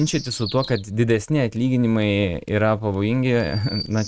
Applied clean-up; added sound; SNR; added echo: neural mask model RNNoise.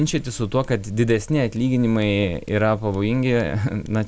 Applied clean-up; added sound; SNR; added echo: none; none; none; none.